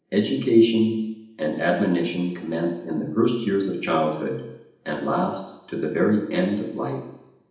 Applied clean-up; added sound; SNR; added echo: none; none; none; reverberation time 0.8 s.